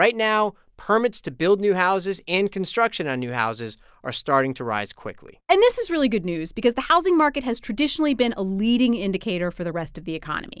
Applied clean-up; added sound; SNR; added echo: none; none; none; none.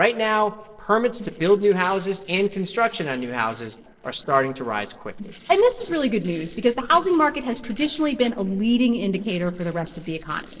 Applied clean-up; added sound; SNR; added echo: neural separator model SepFormer DNS4.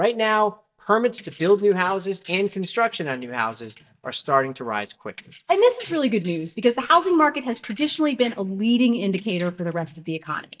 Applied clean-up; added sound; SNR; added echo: neural mask model DeepFilterNet 3.